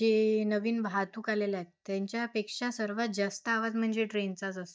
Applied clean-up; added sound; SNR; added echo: neural mask model DeepFilterNet 3.